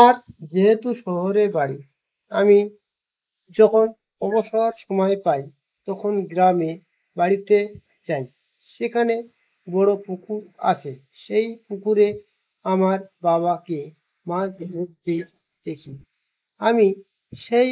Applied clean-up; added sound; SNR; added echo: neural mask model Resemble Enhance denoiser.